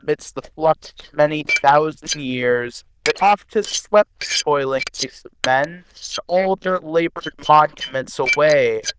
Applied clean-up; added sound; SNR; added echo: neural diffusion model UNIVERSE++.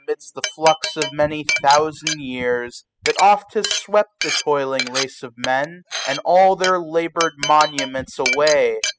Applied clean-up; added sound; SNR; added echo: classical method spectral subtraction.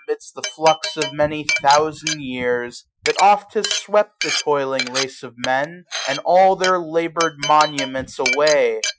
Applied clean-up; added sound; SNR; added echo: classical method Wiener filter.